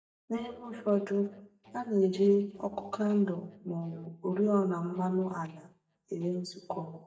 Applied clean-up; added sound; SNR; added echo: neural mask model DeepFilterNet 3.